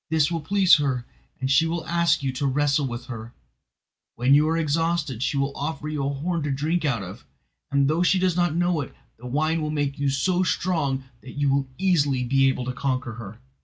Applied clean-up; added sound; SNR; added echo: none; none; none; none.